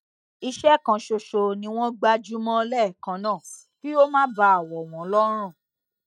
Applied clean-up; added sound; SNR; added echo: neural mask model DeepFilterNet 3.